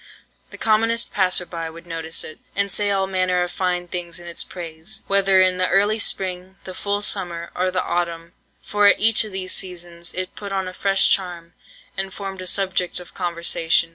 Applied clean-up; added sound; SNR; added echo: none; none; none; none.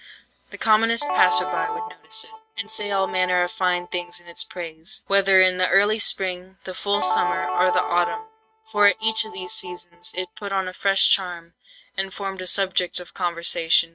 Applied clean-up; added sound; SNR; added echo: neural mask model RNNoise.